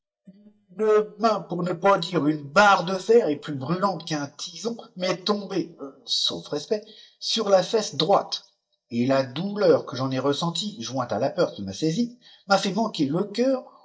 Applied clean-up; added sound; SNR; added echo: neural mask model DeepFilterNet 3.